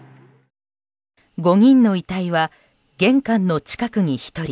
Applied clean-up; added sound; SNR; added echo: none; none; none; none.